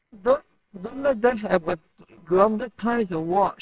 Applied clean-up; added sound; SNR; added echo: neural separator model SepFormer WHAMR!.